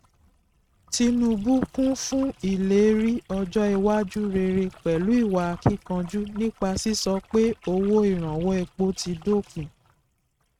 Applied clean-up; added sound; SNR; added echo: neural mask model RNNoise.